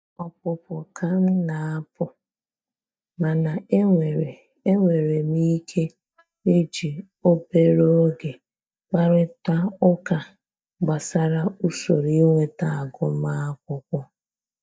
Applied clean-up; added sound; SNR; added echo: neural mask model DeepFilterNet 3.